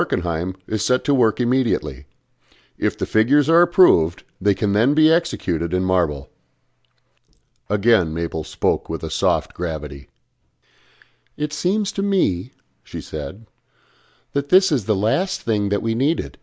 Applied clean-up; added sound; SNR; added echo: none; none; none; none.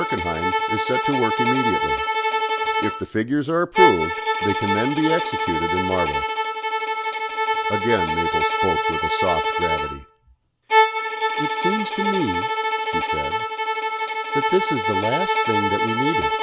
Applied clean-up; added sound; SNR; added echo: none; Bowed string instrument; -4 dB; none.